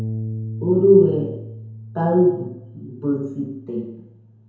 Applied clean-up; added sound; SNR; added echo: none; Bass guitar; 12 dB; reverberation time 0.9 s.